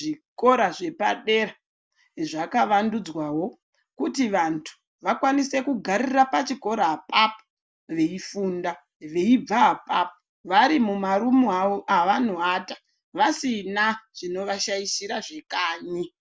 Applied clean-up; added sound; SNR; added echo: none; none; none; none.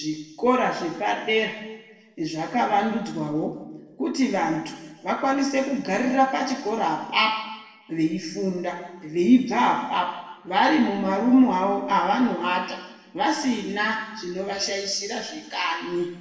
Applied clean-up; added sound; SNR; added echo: none; none; none; reverberation time 1.1 s.